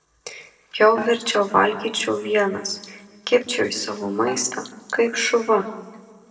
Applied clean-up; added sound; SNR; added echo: neural separator model SepFormer DNS4.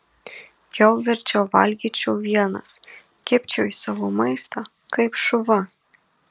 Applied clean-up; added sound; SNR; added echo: none; none; none; none.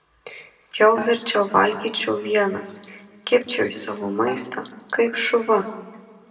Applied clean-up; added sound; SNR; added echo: none; Dishes, pots, and pans; 19 dB; reverberation time 1.2 s.